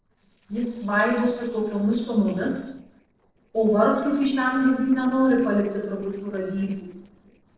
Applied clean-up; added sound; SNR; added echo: neural separator model SepFormer DNS4.